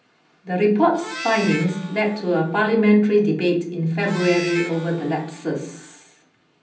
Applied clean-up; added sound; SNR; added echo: none; Harmonica; 14 dB; reverberation time 0.6 s.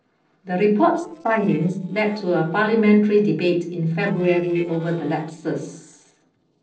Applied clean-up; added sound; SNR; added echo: neural separator model SepFormer DNS4.